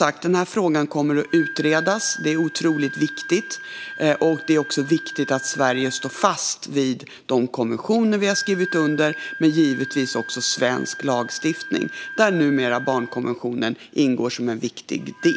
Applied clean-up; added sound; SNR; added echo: none; Wind instrument, woodwind instrument; 13 dB; none.